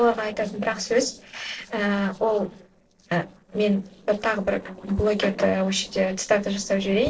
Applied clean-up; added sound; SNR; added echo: neural separator model SepFormer DNS4.